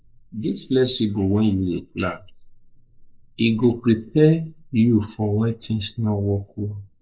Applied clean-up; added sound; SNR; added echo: neural mask model Resemble Enhance denoiser.